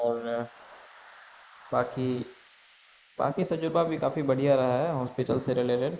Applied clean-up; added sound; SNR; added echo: neural mask model Resemble Enhance denoiser.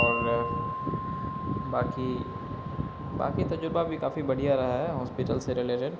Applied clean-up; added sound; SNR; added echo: none; Wind chime; 8 dB; none.